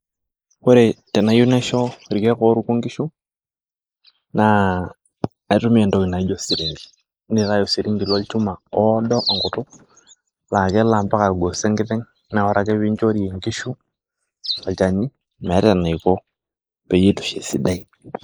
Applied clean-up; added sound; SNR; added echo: neural mask model Resemble Enhance denoiser.